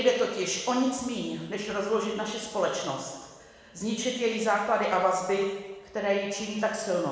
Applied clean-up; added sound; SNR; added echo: none; none; none; reverberation time 1.1 s.